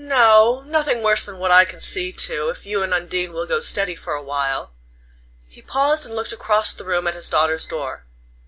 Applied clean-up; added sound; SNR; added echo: none; none; none; none.